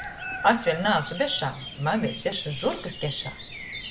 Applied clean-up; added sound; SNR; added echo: none; Bird vocalization, bird call, bird song; 11 dB; none.